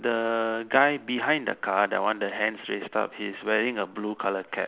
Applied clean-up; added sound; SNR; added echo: none; none; none; none.